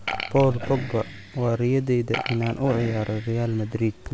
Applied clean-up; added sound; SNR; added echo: none; Burping, eructation; 12 dB; none.